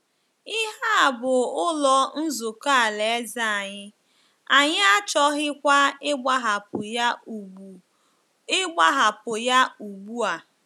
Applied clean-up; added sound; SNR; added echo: none; none; none; none.